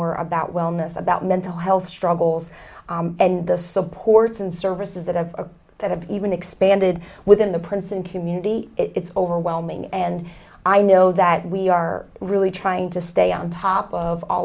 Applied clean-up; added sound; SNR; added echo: none; none; none; none.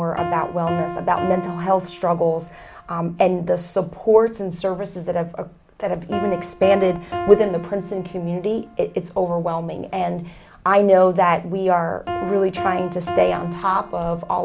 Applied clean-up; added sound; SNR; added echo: none; Piano; 12 dB; none.